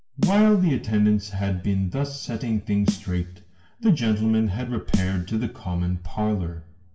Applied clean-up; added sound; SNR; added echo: none; Snare drum; 10 dB; reverberation time 0.7 s.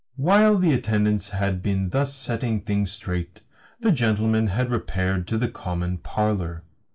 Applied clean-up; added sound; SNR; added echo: none; none; none; none.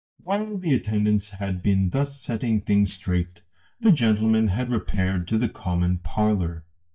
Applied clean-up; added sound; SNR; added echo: neural mask model DeepFilterNet 3.